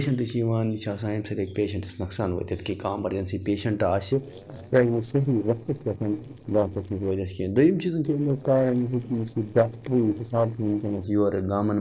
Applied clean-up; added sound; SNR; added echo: neural separator model SepFormer DNS4.